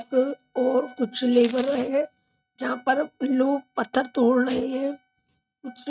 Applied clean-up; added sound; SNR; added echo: neural mask model RNNoise.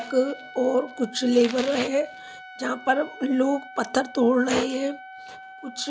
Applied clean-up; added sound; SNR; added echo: none; Trumpet; 18 dB; none.